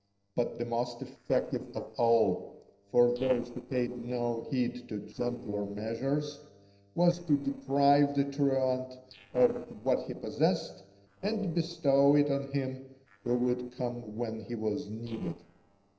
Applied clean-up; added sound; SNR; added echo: neural separator model SepFormer DNS4.